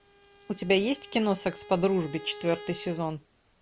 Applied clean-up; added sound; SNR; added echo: none; Bowed string instrument; 18 dB; none.